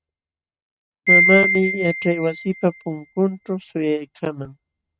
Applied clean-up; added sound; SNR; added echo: neural mask model RNNoise.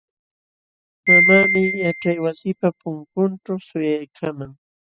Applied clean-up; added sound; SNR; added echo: classical method spectral subtraction.